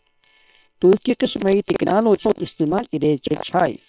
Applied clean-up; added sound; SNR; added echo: neural separator model SepFormer WHAM!.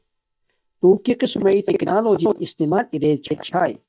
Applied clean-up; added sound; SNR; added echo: neural mask model DeepFilterNet 3.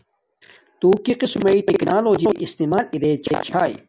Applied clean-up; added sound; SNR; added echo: none; none; none; none.